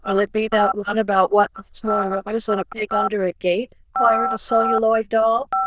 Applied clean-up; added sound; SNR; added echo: neural diffusion model UNIVERSE++.